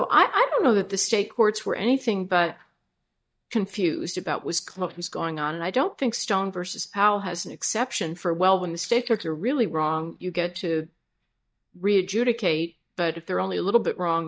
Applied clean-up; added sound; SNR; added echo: neural mask model DeepFilterNet 3.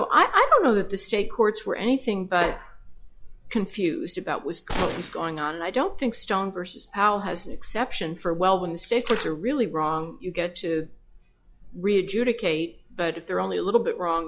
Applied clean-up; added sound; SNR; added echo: classical method log-MMSE.